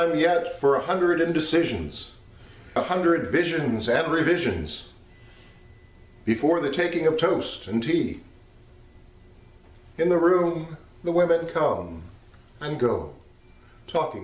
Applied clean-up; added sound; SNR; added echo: none; none; none; none.